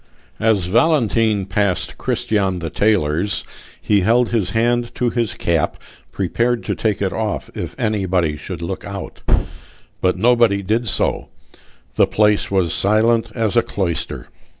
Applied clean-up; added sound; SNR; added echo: none; Gunshot, gunfire; 0 dB; none.